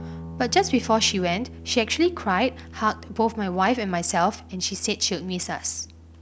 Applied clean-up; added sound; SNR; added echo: none; Guitar; 16 dB; none.